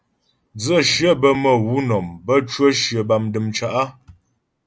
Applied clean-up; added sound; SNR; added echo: none; none; none; none.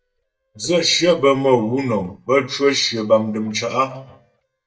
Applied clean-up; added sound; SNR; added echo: neural mask model DeepFilterNet 3.